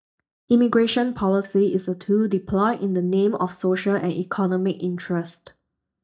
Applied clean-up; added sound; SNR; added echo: neural mask model DeepFilterNet 3.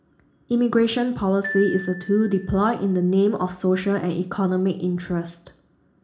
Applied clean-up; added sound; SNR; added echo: none; Glockenspiel; 16 dB; reverberation time 0.4 s.